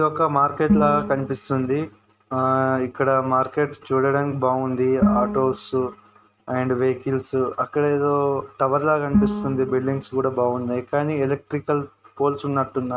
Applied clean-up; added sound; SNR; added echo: neural mask model RNNoise.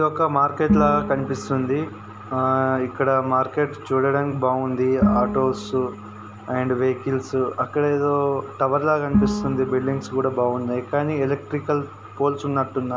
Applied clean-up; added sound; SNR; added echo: none; Bowed string instrument; 7 dB; none.